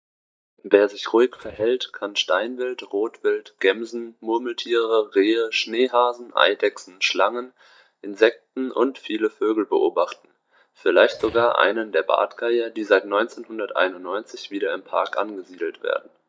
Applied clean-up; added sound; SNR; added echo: neural mask model DeepFilterNet 3.